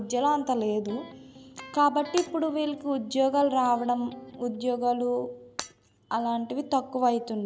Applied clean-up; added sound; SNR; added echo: none; Electric guitar + Shatter; 17 dB; none.